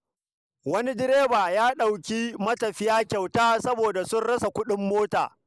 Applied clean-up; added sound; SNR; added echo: neural mask model Resemble Enhance denoiser.